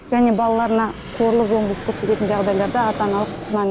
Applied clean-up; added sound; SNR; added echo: none; Fixed-wing aircraft, airplane; 11 dB; none.